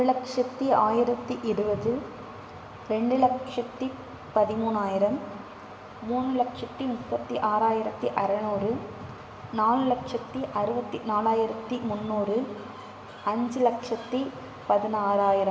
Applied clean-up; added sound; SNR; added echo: none; none; none; reverberation time 3.0 s.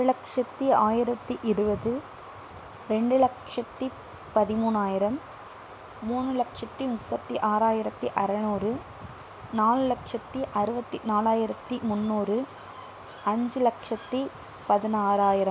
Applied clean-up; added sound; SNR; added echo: none; none; none; none.